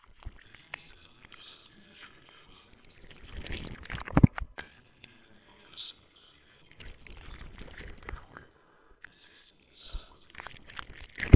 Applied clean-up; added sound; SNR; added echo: neural separator model SepFormer WHAMR!.